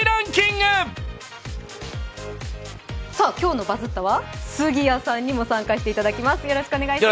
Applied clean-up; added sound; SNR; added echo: none; none; none; none.